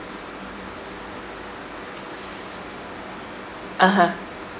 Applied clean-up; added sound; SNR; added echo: none; none; none; none.